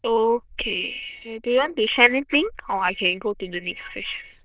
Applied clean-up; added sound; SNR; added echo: neural diffusion model UNIVERSE++.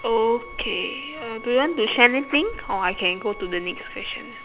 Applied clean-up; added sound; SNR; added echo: none; Bathtub (filling or washing) + Bowed string instrument; 15 dB; none.